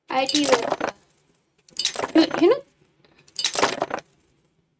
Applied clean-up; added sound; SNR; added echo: neural mask model RNNoise.